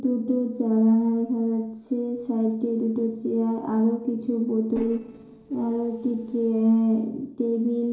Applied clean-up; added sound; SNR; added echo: neural separator model SepFormer DNS4.